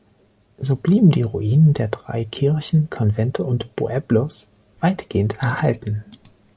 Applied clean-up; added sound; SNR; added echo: none; none; none; none.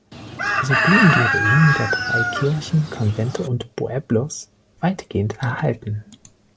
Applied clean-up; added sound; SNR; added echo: none; Chicken, rooster; 0 dB; none.